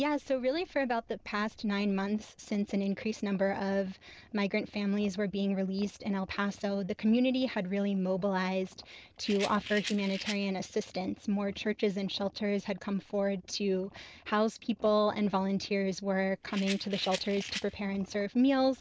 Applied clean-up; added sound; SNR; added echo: none; Rattle; 11 dB; none.